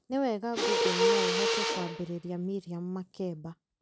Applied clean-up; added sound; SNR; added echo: none; Mechanisms; -4 dB; none.